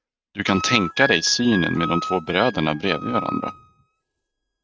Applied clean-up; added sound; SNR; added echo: neural mask model RNNoise.